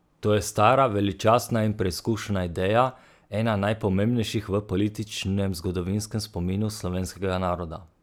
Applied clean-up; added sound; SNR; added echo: none; none; none; none.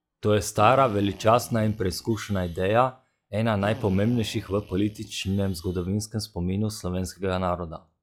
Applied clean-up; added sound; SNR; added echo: classical method log-MMSE.